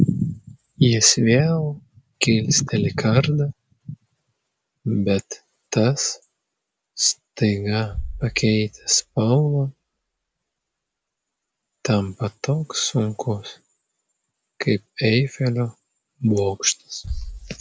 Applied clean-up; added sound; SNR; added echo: none; Bass drum; 19 dB; none.